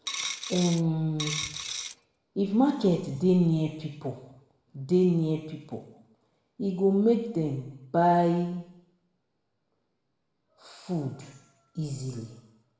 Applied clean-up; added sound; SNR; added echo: none; Coin (dropping); 7 dB; reverberation time 0.9 s.